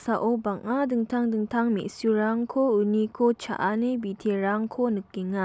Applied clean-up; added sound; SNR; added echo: none; none; none; none.